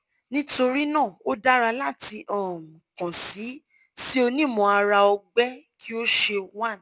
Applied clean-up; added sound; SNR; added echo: none; none; none; none.